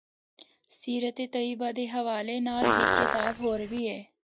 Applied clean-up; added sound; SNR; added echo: none; Fart; -5 dB; none.